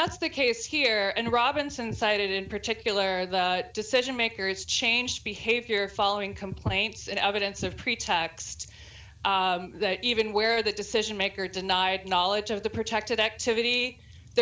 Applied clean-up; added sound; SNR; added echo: none; none; none; none.